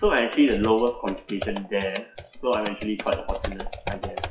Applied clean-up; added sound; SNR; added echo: classical method WPE with log-MMSE.